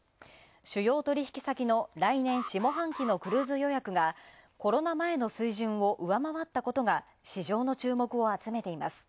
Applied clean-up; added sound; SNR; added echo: none; Alarm; 11 dB; none.